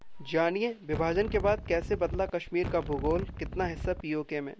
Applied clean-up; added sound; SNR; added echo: none; Wind; 6 dB; none.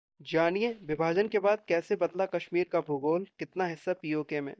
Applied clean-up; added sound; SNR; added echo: neural mask model DeepFilterNet 3.